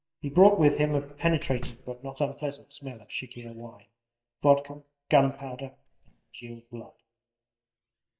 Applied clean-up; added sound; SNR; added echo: neural mask model DeepFilterNet 3.